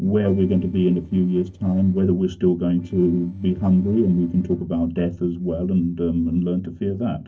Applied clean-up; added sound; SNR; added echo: neural separator model SepFormer DNS4.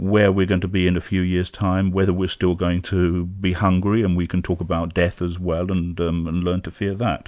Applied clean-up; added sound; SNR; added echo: none; none; none; none.